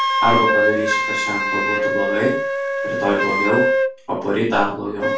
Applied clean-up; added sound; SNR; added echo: none; Wind instrument, woodwind instrument; -2 dB; reverberation time 0.3 s.